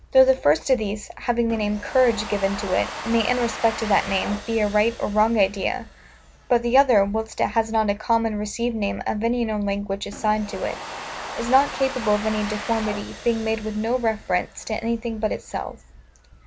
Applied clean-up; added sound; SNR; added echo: none; Domestic sounds, home sounds; 14 dB; none.